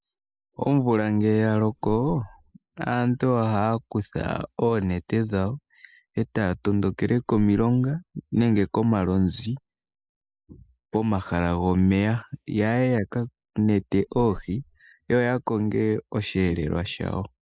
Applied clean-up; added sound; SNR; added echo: neural mask model Resemble Enhance denoiser.